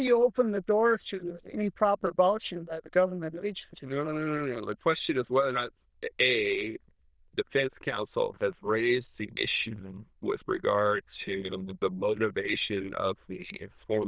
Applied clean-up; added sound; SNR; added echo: neural diffusion model UNIVERSE++.